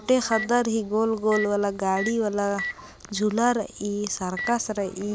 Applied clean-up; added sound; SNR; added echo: none; Microwave oven; 13 dB; none.